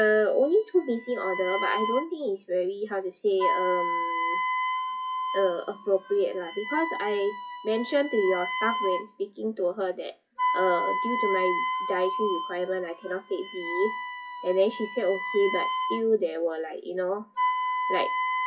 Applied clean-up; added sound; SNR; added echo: classical method WPE with log-MMSE.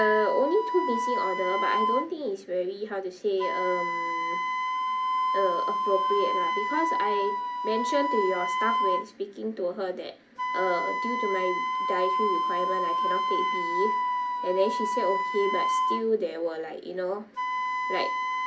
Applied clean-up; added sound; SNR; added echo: none; Wind instrument, woodwind instrument; -1 dB; reverberation time 0.3 s.